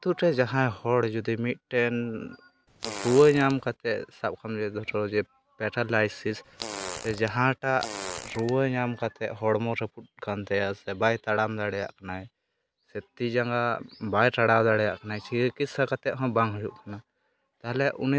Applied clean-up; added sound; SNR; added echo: none; Fart; 11 dB; none.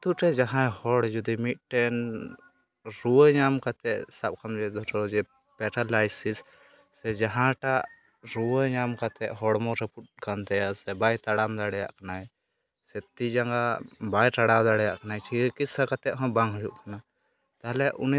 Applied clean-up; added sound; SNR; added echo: none; none; none; none.